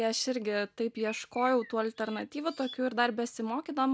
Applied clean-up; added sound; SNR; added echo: none; Bird; 17 dB; none.